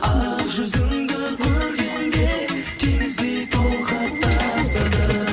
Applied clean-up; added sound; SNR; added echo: none; Subway, metro, underground / Alarm; 8 dB; none.